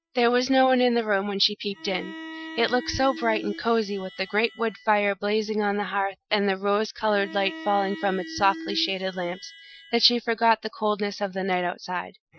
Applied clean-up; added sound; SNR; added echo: classical method Wiener filter.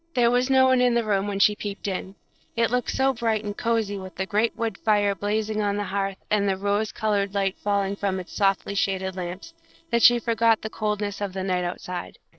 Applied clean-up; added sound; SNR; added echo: neural separator model SepFormer DNS4.